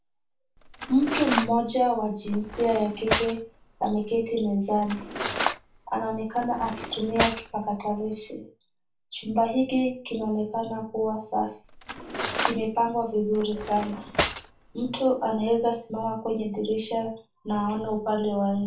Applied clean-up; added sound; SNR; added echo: none; Cutlery, silverware; 5 dB; reverberation time 0.3 s.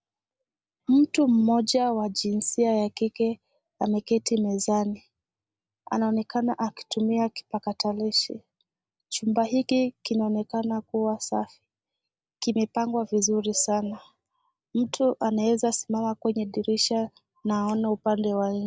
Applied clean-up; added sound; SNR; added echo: none; none; none; none.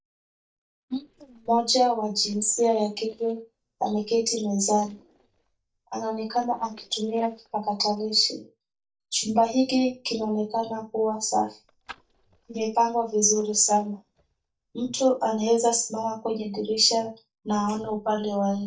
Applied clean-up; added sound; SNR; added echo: neural mask model DeepFilterNet 3.